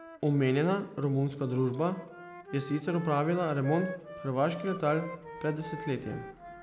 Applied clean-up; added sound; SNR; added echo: none; Wind instrument, woodwind instrument; 14 dB; none.